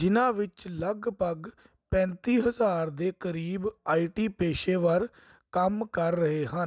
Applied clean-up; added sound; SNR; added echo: none; none; none; none.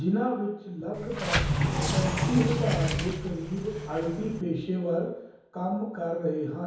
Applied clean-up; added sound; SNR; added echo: none; Sliding door; -2 dB; reverberation time 2.2 s.